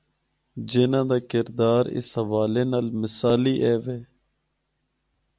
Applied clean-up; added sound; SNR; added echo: none; none; none; none.